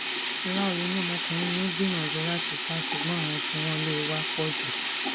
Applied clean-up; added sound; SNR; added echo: none; Sink (filling or washing); -1 dB; none.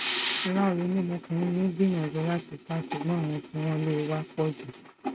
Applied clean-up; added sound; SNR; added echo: neural mask model RNNoise.